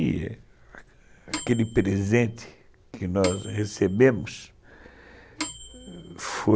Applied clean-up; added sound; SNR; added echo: none; Microwave oven / Bell; 12 dB; none.